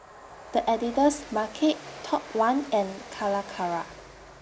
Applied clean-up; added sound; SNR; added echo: none; Train; 16 dB; none.